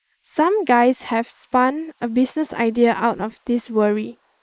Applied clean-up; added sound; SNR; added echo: neural mask model Resemble Enhance denoiser.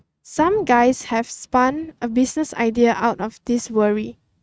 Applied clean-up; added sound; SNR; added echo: neural mask model RNNoise.